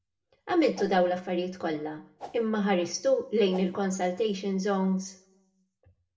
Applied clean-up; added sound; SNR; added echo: none; Whoosh, swoosh, swish; 16 dB; reverberation time 0.5 s.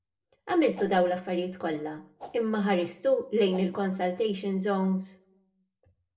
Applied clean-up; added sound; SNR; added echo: neural separator model SepFormer DNS4.